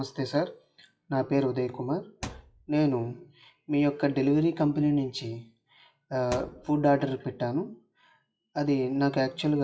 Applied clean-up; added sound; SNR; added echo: classical method WPE with log-MMSE.